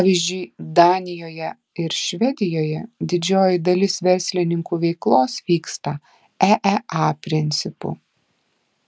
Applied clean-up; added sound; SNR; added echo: none; none; none; none.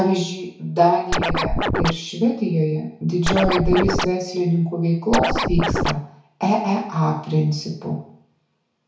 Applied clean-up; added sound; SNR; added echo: none; Scratching (performance technique); -1 dB; reverberation time 0.6 s.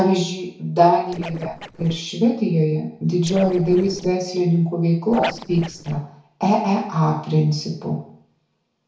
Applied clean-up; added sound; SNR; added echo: neural separator model SepFormer DNS4.